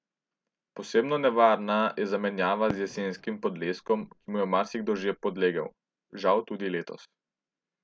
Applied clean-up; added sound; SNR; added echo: none; Fireworks; 17 dB; none.